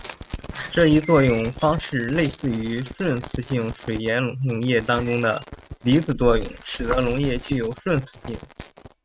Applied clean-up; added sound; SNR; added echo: neural mask model RNNoise.